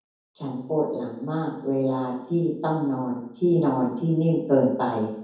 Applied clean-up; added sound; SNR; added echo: none; none; none; reverberation time 0.9 s.